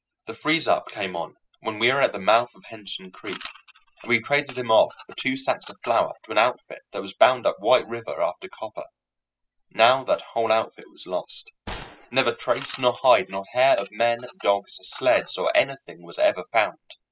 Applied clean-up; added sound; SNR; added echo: classical method spectral subtraction.